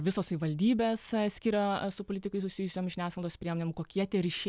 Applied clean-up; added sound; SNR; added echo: none; none; none; none.